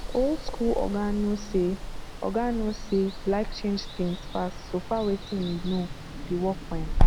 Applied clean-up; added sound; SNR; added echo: none; Water; 1 dB; none.